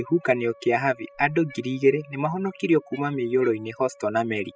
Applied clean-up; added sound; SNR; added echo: classical method spectral subtraction.